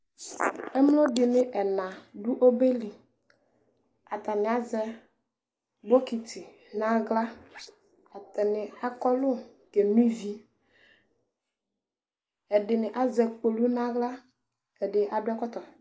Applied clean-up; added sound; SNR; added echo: neural mask model Resemble Enhance denoiser.